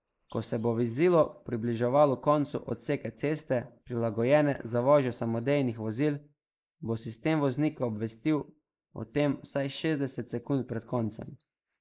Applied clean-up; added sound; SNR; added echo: neural mask model Resemble Enhance denoiser.